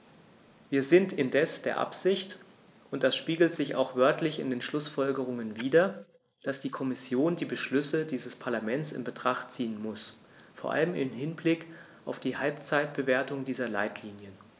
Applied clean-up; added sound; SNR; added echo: neural mask model Resemble Enhance denoiser.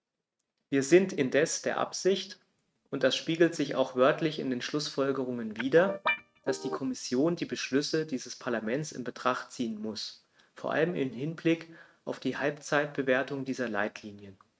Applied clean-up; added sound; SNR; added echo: neural mask model RNNoise.